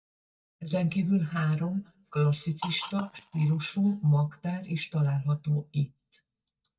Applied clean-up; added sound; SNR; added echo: neural mask model DeepFilterNet 3.